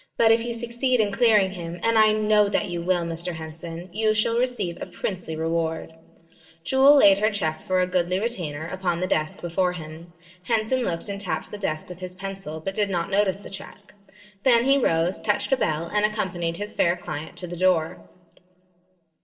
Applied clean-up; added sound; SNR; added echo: neural separator model SepFormer DNS4.